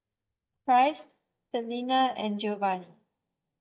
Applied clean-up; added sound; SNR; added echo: neural mask model DeepFilterNet 3.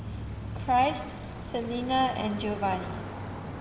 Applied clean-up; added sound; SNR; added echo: none; Bicycle; 7 dB; reverberation time 2.0 s.